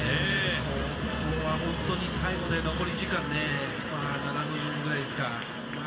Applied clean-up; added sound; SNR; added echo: none; Brass instrument; 15 dB; reverberation time 1.4 s.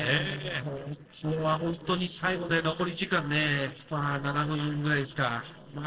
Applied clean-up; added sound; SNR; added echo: neural separator model SepFormer DNS4.